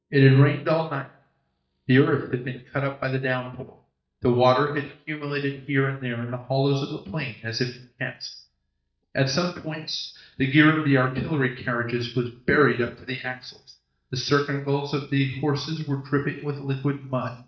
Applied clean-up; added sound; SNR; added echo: neural mask model DeepFilterNet 3.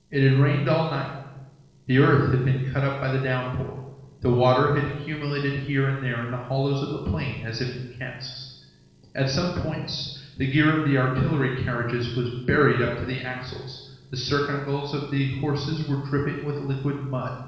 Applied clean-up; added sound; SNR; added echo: neural separator model SepFormer DNS4.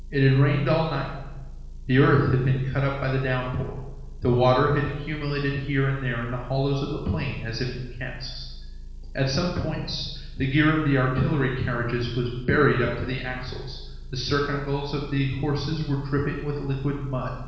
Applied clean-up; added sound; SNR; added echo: none; Motor vehicle (road) / Engine; 12 dB; reverberation time 1.1 s.